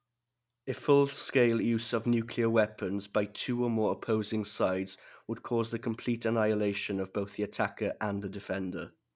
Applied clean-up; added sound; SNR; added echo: none; none; none; none.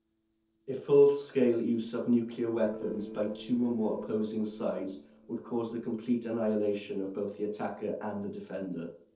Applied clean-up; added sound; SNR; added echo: neural separator model SepFormer DNS4.